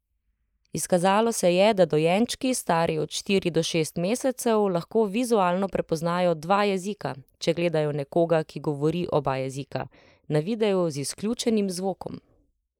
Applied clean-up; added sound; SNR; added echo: neural mask model Resemble Enhance denoiser.